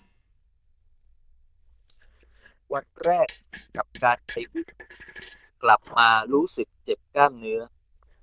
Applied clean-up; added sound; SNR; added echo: neural diffusion model UNIVERSE++.